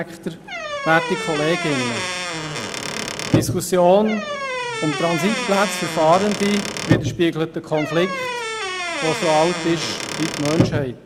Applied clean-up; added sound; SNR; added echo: none; Squeak / Wood; 3 dB; none.